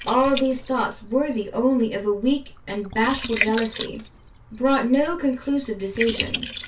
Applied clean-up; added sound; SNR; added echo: none; Liquid; 10 dB; reverberation time 0.2 s.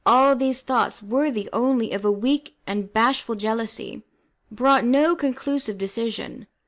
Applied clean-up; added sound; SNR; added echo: none; none; none; none.